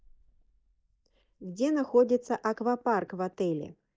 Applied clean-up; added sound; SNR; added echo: neural mask model DeepFilterNet 3.